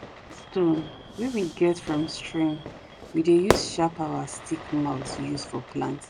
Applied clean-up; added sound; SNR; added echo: none; Fire / Fireworks; 8 dB; none.